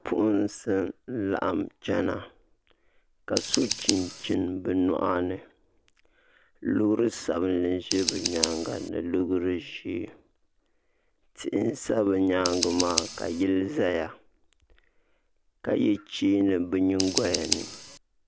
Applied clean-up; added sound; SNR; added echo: none; Scissors; 10 dB; none.